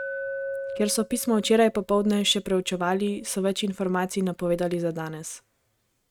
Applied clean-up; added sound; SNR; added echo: neural mask model RNNoise.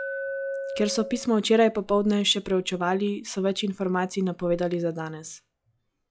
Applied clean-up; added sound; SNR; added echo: classical method log-MMSE.